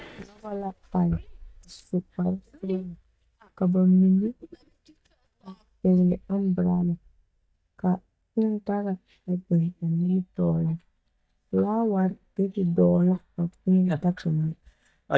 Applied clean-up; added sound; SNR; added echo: neural mask model DeepFilterNet 3.